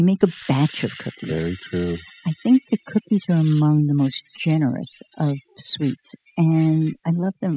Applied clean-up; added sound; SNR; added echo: classical method spectral subtraction.